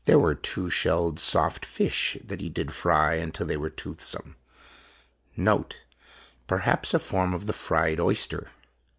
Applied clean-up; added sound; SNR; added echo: none; none; none; none.